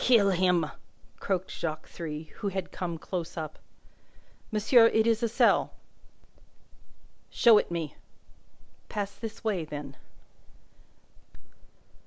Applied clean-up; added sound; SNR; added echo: none; none; none; none.